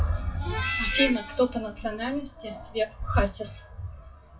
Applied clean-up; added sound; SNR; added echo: classical method WPE with log-MMSE.